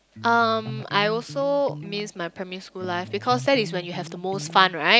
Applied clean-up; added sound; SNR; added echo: none; Electric guitar; 14 dB; none.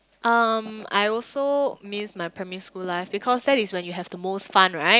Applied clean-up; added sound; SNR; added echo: none; none; none; none.